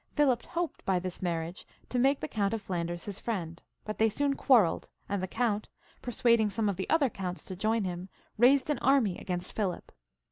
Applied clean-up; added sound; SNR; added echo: none; none; none; none.